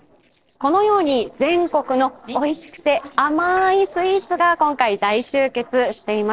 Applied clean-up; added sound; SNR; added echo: neural separator model SepFormer DNS4.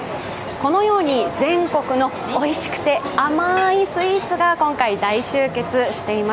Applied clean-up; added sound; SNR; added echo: none; none; none; none.